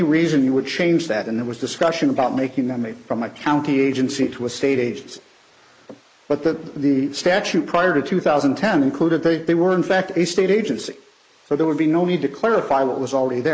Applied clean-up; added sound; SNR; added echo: neural mask model Resemble Enhance denoiser.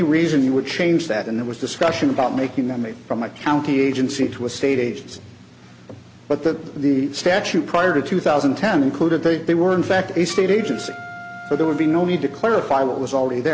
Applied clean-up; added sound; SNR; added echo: none; Wind instrument, woodwind instrument; 18 dB; none.